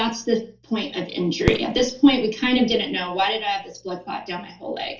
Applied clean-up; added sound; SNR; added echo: none; Fireworks; 8 dB; reverberation time 0.3 s.